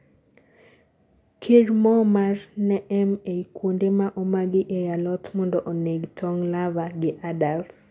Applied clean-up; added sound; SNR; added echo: none; none; none; none.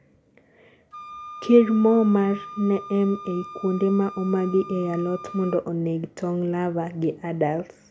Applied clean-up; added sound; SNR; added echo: none; Wind instrument, woodwind instrument; 17 dB; none.